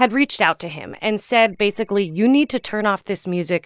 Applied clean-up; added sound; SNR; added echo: neural mask model DeepFilterNet 3.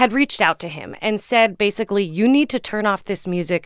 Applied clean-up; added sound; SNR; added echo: none; none; none; none.